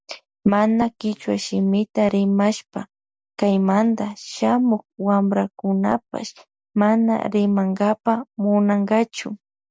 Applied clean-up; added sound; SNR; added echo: none; none; none; none.